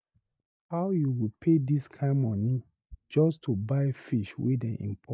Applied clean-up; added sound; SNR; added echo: neural mask model DeepFilterNet 3.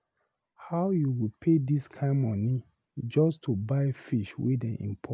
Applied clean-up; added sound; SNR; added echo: none; none; none; none.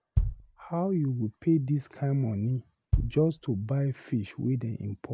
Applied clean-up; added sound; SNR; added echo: none; Bass drum; 5 dB; none.